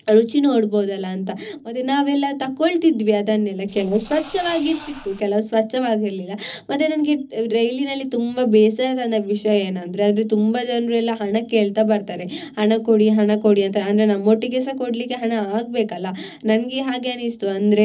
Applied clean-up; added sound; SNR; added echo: neural separator model SepFormer DNS4.